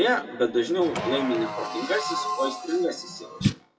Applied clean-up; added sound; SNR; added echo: classical method WPE with log-MMSE.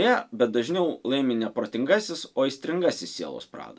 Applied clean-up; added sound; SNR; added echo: none; none; none; none.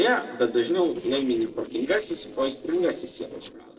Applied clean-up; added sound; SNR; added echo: neural separator model SepFormer DNS4.